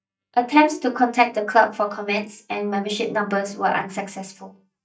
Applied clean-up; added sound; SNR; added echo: neural mask model DeepFilterNet 3.